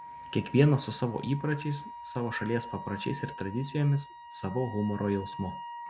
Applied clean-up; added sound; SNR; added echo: none; Wind instrument, woodwind instrument; 13 dB; none.